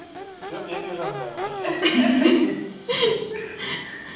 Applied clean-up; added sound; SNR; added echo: none; Crowd / Race car, auto racing / Accelerating, revving, vroom; 13 dB; reverberation time 0.7 s.